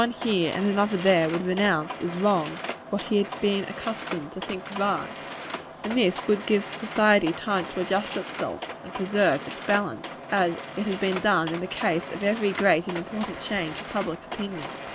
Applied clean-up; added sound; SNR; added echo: none; Mechanisms; 10 dB; none.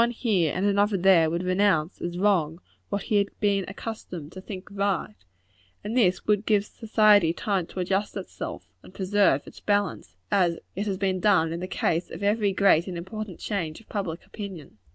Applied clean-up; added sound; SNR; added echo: none; none; none; none.